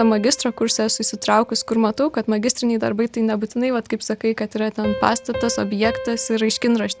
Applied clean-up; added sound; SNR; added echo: none; Piano; 14 dB; none.